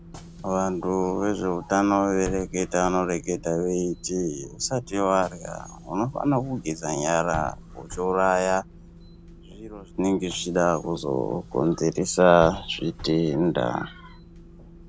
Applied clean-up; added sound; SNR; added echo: none; Bus / Engine; 17 dB; none.